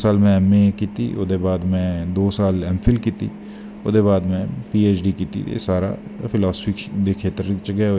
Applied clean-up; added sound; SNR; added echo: none; none; none; none.